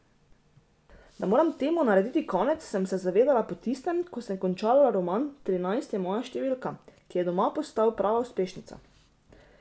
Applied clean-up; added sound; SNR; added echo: none; none; none; none.